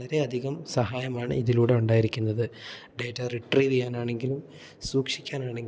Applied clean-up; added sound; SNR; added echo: none; none; none; none.